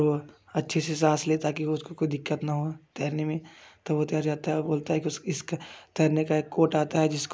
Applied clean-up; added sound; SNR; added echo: none; none; none; none.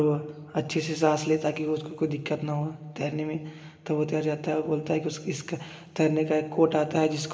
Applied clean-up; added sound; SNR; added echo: none; none; none; reverberation time 2.1 s.